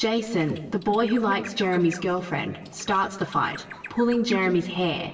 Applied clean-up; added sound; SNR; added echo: none; Bird; 18 dB; reverberation time 1.4 s.